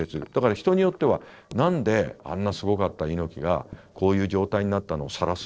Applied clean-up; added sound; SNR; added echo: neural separator model SepFormer DNS4.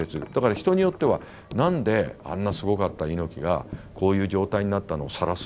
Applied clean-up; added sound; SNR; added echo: none; Wind chime; 18 dB; none.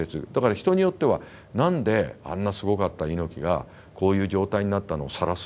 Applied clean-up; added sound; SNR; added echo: none; none; none; none.